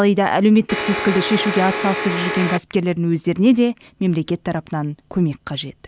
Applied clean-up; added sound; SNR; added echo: none; Domestic sounds, home sounds; 5 dB; none.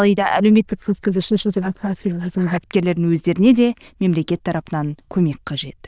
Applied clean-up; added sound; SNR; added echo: neural diffusion model UNIVERSE++.